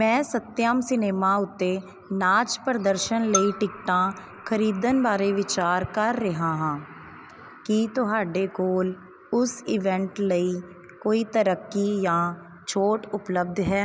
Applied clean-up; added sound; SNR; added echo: none; Marimba, xylophone; 9 dB; none.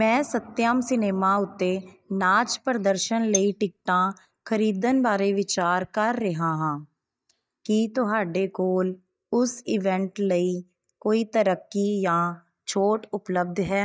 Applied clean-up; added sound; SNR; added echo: neural mask model DeepFilterNet 3.